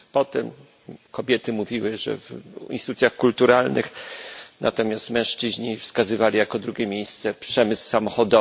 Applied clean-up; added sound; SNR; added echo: none; none; none; none.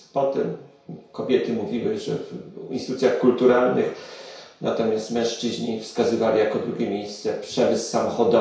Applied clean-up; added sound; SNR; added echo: none; none; none; reverberation time 0.6 s.